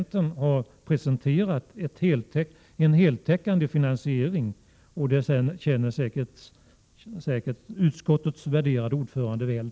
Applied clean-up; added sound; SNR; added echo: none; none; none; none.